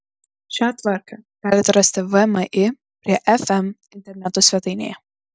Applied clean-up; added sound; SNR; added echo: none; none; none; none.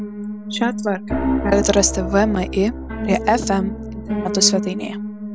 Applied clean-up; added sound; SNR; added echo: none; Piano; 4 dB; none.